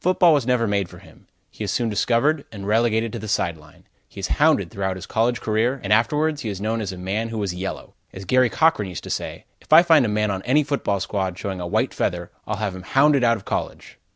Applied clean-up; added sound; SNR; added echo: none; none; none; none.